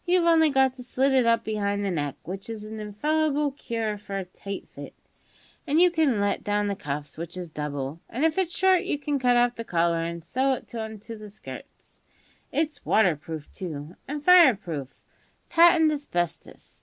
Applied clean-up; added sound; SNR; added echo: none; none; none; none.